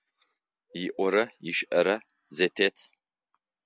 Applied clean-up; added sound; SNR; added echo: none; none; none; none.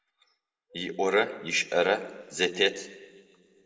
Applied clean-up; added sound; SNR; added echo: none; none; none; reverberation time 1.0 s.